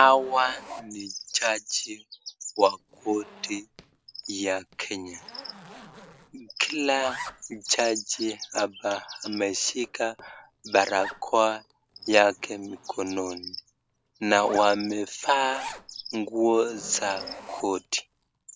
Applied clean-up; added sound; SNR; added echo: none; Zipper (clothing); 18 dB; none.